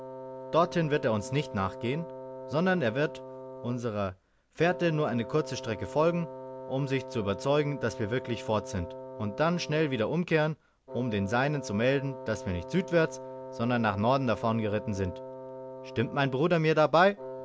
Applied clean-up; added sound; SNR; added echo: none; Wind instrument, woodwind instrument; 13 dB; none.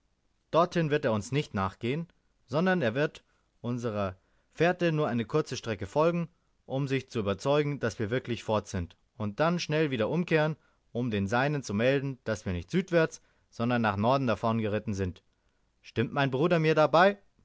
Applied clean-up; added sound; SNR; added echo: none; none; none; none.